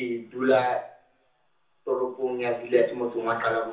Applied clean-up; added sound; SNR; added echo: none; none; none; reverberation time 0.6 s.